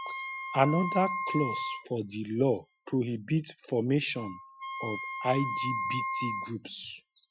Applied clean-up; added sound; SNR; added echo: classical method Wiener filter.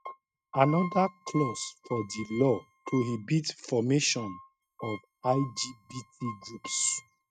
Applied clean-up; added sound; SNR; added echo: neural mask model RNNoise.